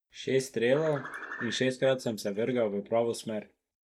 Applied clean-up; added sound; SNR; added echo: neural mask model DeepFilterNet 3.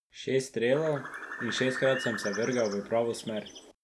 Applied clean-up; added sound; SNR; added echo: none; Bird; 9 dB; none.